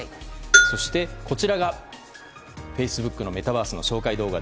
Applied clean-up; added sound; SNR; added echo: none; Bell; -3 dB; none.